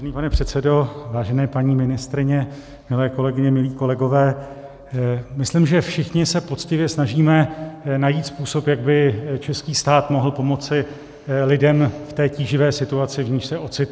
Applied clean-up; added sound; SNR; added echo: none; none; none; none.